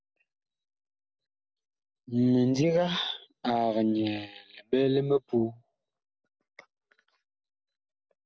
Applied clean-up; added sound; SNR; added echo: none; none; none; none.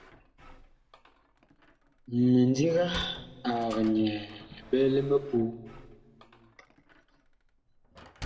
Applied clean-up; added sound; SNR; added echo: none; Sliding door; 18 dB; reverberation time 1.1 s.